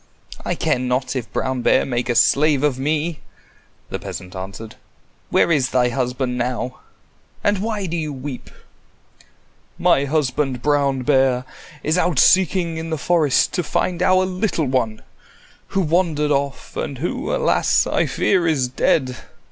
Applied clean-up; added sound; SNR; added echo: none; none; none; none.